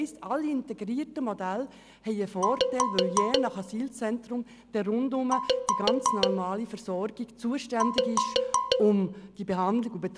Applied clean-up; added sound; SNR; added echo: none; Marimba, xylophone; -2 dB; none.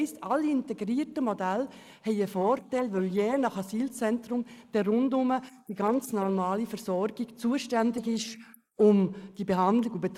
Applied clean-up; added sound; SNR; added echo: neural mask model Resemble Enhance denoiser.